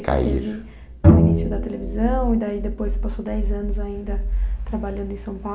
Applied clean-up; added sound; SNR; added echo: none; Bowed string instrument; -5 dB; reverberation time 1.9 s.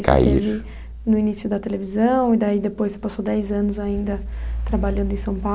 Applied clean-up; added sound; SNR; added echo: none; none; none; none.